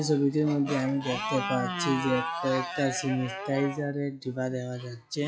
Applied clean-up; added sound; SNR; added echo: classical method log-MMSE.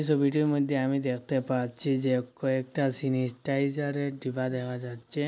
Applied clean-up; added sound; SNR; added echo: none; none; none; none.